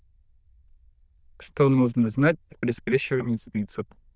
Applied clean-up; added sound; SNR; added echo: neural diffusion model UNIVERSE++.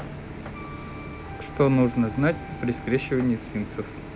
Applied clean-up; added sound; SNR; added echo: none; Wind instrument, woodwind instrument; 18 dB; none.